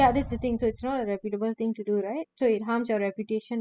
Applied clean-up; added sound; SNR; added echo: classical method spectral subtraction.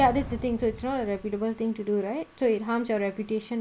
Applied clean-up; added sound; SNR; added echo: none; Explosion; 15 dB; none.